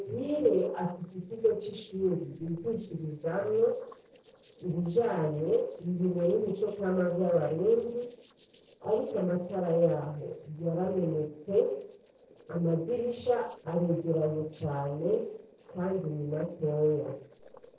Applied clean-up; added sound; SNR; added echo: neural separator model SepFormer DNS4.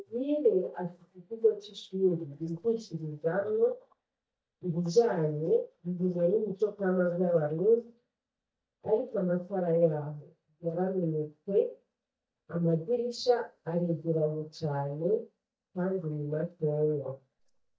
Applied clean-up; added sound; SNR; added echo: neural mask model DeepFilterNet 3.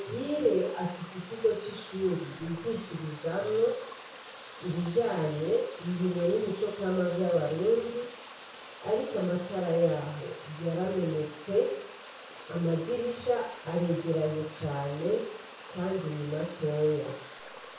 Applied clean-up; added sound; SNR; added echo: none; Water; 13 dB; reverberation time 0.6 s.